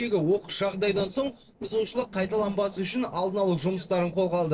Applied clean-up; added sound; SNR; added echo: neural separator model SepFormer DNS4.